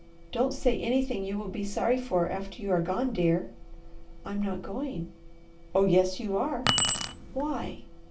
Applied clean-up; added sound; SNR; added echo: none; Keys jangling; 0 dB; reverberation time 0.2 s.